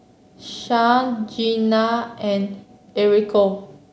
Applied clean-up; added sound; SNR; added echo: none; none; none; none.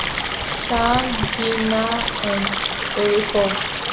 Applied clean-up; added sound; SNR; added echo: none; Stream; 0 dB; none.